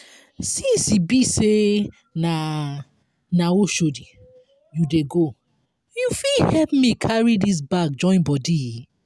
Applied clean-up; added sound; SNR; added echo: none; none; none; none.